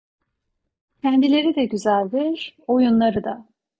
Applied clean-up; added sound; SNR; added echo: neural mask model DeepFilterNet 3.